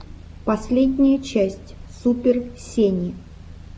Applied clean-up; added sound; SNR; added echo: none; none; none; none.